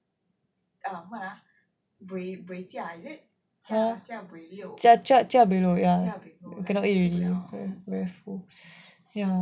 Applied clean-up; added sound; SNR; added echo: none; none; none; none.